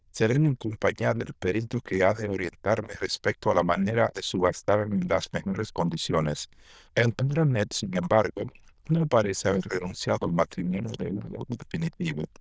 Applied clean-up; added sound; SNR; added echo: neural diffusion model UNIVERSE++.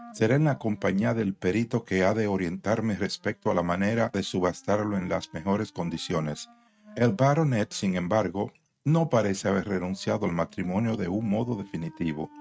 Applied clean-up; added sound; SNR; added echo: neural mask model RNNoise.